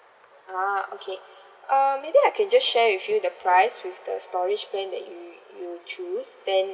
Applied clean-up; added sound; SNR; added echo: none; none; none; none.